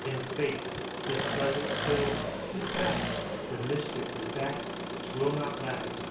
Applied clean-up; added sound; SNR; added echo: none; Engine; 0 dB; reverberation time 0.4 s.